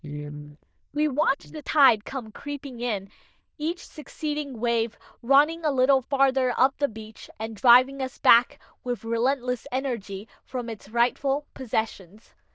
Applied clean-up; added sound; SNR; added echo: neural diffusion model UNIVERSE++.